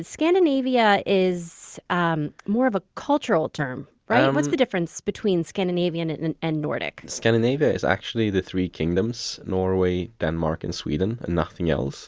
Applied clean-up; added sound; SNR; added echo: none; none; none; none.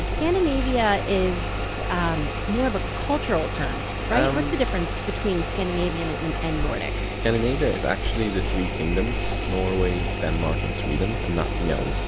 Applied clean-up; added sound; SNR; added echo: none; Engine; 0 dB; none.